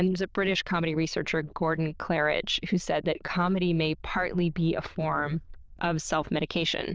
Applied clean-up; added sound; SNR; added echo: neural diffusion model UNIVERSE++.